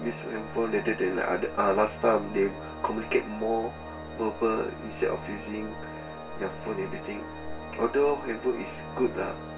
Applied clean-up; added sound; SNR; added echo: none; Organ; 10 dB; reverberation time 0.2 s.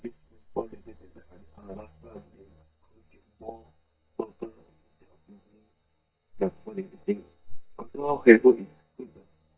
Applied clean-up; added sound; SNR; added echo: neural mask model DeepFilterNet 3.